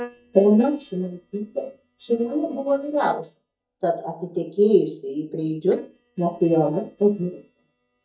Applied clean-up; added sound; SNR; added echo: neural mask model DeepFilterNet 3.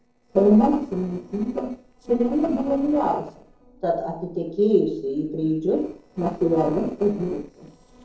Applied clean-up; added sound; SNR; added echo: neural separator model SepFormer DNS4.